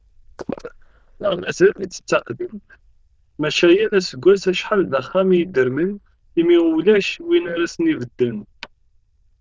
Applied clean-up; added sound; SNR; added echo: neural diffusion model UNIVERSE++.